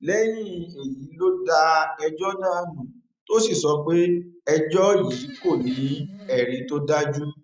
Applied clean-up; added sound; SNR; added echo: neural mask model RNNoise.